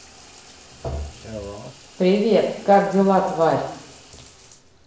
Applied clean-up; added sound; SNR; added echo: none; Bathtub (filling or washing) / Water tap, faucet; 20 dB; reverberation time 0.9 s.